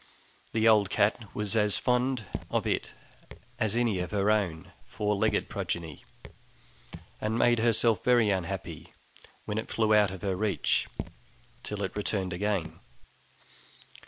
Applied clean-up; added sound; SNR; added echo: none; Raindrop / Drip; 14 dB; none.